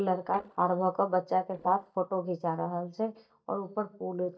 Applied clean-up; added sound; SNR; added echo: neural mask model DeepFilterNet 3.